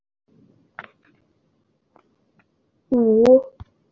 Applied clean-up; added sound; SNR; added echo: none; none; none; none.